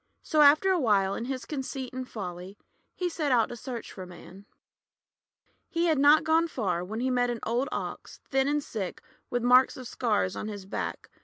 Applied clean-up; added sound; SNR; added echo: none; none; none; none.